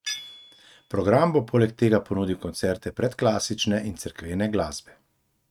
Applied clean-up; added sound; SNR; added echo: neural mask model RNNoise.